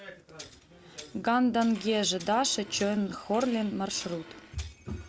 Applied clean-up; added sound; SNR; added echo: none; Fart + Tools; 19 dB; none.